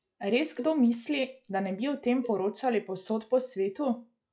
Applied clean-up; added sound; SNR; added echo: classical method log-MMSE.